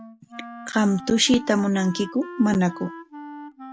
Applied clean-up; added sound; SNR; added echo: none; Wind instrument, woodwind instrument; 15 dB; none.